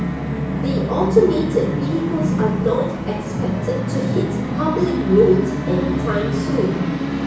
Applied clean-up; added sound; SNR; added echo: none; Musical instrument; 1 dB; reverberation time 0.6 s.